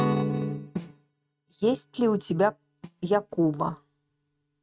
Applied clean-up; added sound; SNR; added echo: neural mask model RNNoise.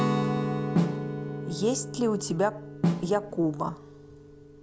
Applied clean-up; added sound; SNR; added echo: none; Snare drum + Guitar; -1 dB; none.